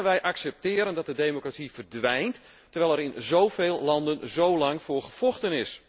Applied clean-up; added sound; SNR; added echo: none; none; none; none.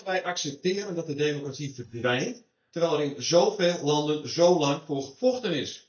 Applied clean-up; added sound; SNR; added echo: neural mask model DeepFilterNet 3.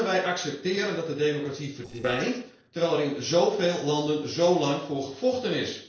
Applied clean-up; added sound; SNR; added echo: neural separator model SepFormer DNS4.